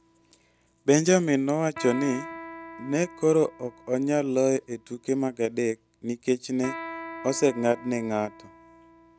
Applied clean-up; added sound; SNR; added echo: none; Electric guitar; 16 dB; none.